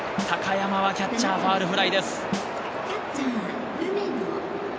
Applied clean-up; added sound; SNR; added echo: none; Snare drum; 14 dB; none.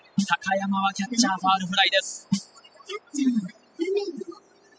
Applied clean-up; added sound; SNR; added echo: classical method spectral subtraction.